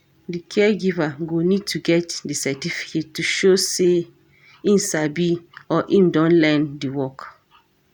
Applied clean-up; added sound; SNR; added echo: none; none; none; none.